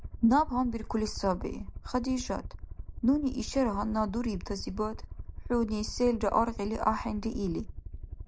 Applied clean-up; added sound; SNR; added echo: neural mask model Resemble Enhance denoiser.